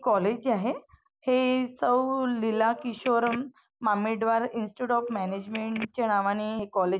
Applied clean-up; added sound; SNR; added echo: none; Telephone; 13 dB; none.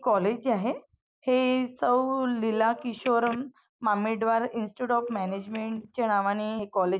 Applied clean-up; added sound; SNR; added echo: neural mask model DeepFilterNet 3.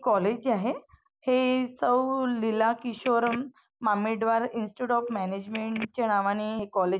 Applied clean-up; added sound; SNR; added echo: neural mask model Resemble Enhance denoiser.